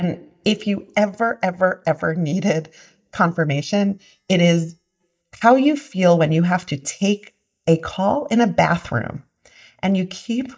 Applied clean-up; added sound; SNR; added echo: neural mask model DeepFilterNet 3.